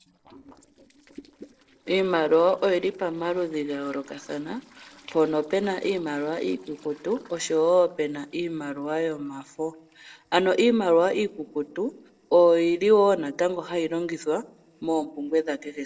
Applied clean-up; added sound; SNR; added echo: neural separator model SepFormer DNS4.